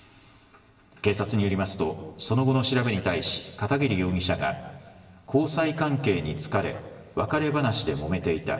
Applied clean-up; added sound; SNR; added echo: none; none; none; reverberation time 1.9 s.